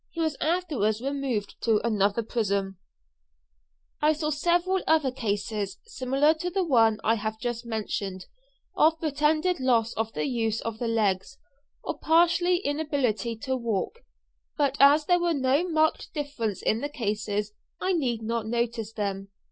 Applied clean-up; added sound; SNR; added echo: none; none; none; none.